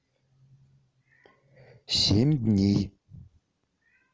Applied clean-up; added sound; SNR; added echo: none; none; none; none.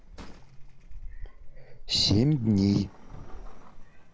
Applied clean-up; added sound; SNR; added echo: none; Sliding door; 10 dB; none.